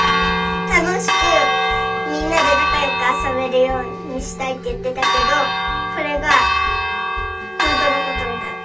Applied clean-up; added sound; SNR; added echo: none; Church bell; -2 dB; reverberation time 0.2 s.